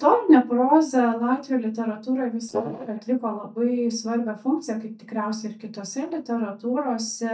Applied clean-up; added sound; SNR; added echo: neural mask model DeepFilterNet 3.